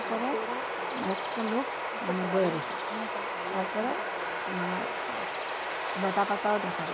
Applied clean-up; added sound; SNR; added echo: none; Bird vocalization, bird call, bird song; -1 dB; none.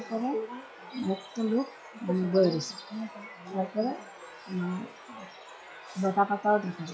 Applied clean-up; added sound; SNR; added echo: classical method log-MMSE.